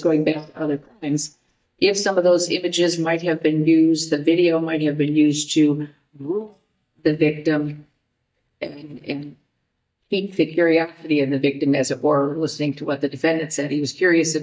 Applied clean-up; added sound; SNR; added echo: neural mask model DeepFilterNet 3.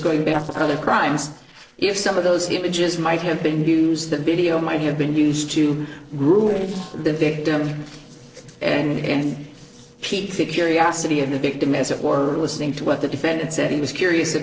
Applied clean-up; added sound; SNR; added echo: neural separator model SepFormer DNS4.